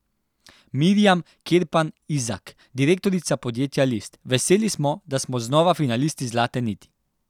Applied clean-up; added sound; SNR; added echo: none; none; none; none.